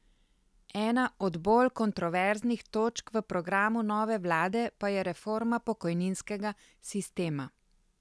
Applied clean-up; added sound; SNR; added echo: none; none; none; none.